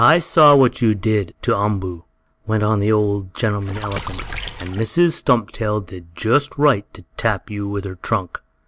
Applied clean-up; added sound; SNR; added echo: none; Water / Splash, splatter; 10 dB; none.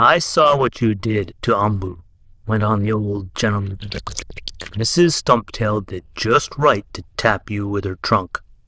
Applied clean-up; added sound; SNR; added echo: neural diffusion model UNIVERSE++.